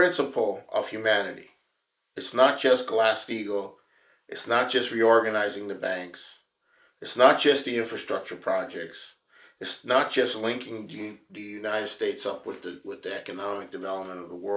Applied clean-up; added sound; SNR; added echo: neural mask model Resemble Enhance denoiser.